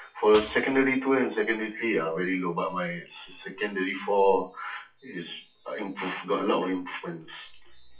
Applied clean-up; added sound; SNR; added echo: classical method WPE with log-MMSE.